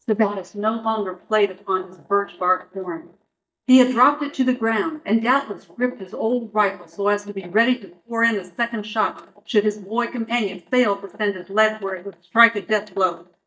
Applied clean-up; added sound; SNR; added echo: neural mask model DeepFilterNet 3.